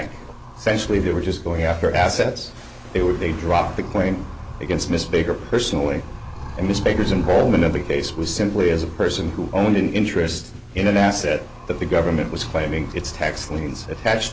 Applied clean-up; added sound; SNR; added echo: none; Animal; 13 dB; none.